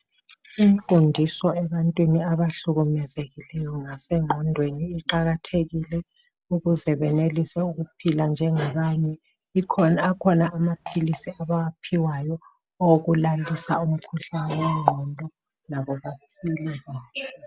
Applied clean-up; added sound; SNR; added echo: none; Fart; 19 dB; none.